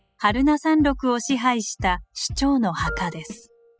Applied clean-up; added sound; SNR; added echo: classical method spectral subtraction.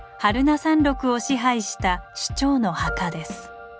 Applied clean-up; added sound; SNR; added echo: none; Drum / Drum kit; 13 dB; none.